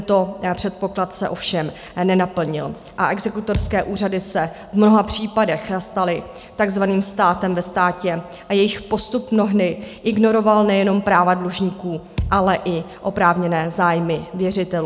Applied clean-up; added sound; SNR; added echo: none; Thump, thud; 10 dB; none.